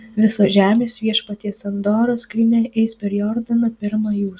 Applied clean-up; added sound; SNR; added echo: none; none; none; none.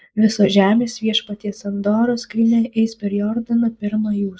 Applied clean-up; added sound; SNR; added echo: neural mask model Resemble Enhance denoiser.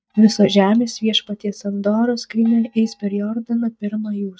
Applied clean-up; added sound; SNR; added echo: neural mask model DeepFilterNet 3.